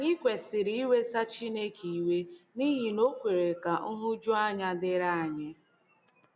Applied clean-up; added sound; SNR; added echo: none; none; none; none.